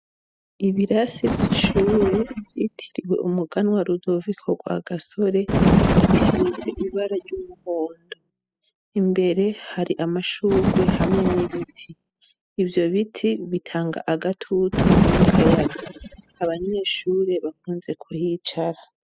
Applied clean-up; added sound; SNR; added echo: classical method spectral subtraction.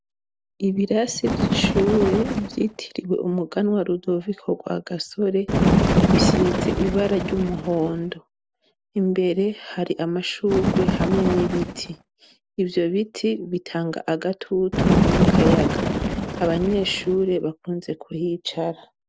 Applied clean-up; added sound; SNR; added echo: none; Bird; 0 dB; none.